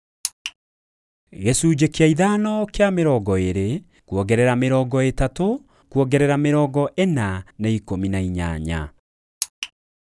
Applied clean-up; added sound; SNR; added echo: none; none; none; none.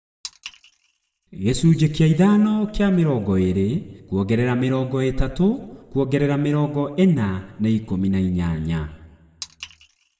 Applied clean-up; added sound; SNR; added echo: none; none; none; reverberation time 1.2 s.